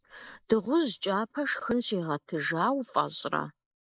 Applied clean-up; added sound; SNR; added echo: neural mask model Resemble Enhance denoiser.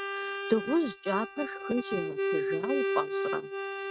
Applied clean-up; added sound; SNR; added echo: neural mask model RNNoise.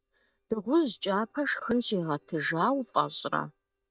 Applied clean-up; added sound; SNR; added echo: neural mask model DeepFilterNet 3.